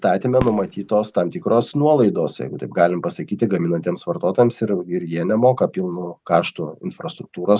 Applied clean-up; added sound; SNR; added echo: none; Fireworks; 15 dB; none.